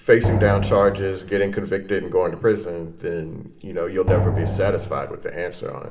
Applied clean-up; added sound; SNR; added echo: none; Drum; 2 dB; reverberation time 1.6 s.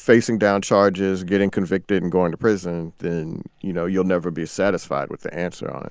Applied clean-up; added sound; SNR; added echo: none; none; none; none.